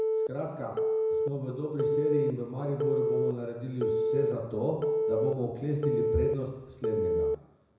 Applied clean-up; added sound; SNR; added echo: none; Telephone; -3 dB; reverberation time 1.0 s.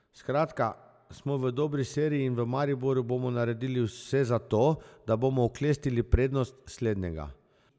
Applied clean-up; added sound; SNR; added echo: none; none; none; none.